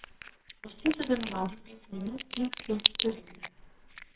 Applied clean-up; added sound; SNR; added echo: neural separator model SepFormer WHAMR!.